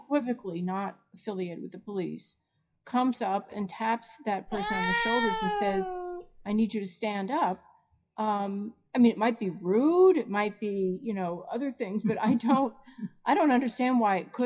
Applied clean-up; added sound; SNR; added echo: classical method WPE with log-MMSE.